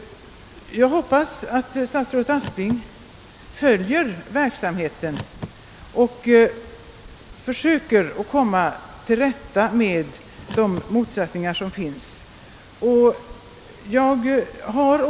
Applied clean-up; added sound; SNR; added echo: none; Car; 19 dB; none.